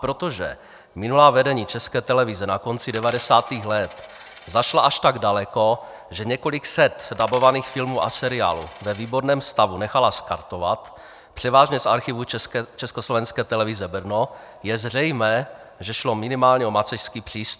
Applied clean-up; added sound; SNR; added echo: none; Coin (dropping); 20 dB; none.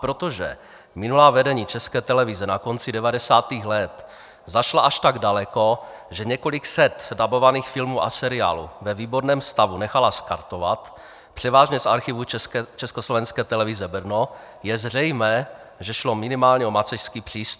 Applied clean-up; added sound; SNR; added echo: none; none; none; none.